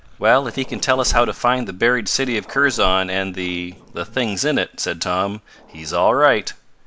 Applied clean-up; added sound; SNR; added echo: none; Growling; 13 dB; none.